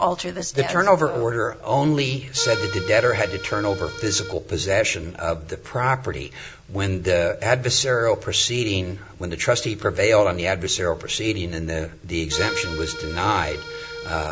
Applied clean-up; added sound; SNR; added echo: none; Accordion; 8 dB; none.